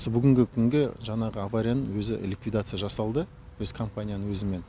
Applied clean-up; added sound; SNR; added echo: none; none; none; none.